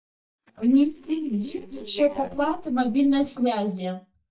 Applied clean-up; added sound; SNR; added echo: neural mask model DeepFilterNet 3.